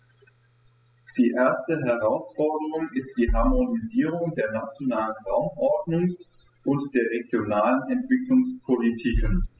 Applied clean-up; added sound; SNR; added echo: classical method spectral subtraction.